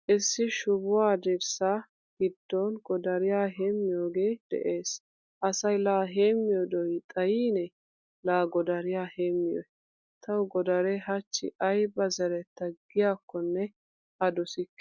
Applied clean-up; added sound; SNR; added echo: none; none; none; none.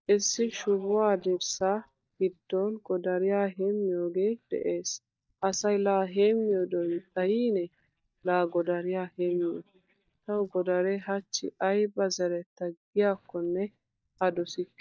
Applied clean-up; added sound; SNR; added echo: neural mask model DeepFilterNet 3.